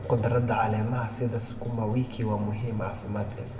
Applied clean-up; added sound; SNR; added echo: none; Buzz; 18 dB; reverberation time 1.7 s.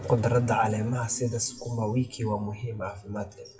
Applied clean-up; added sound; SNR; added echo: classical method WPE with log-MMSE.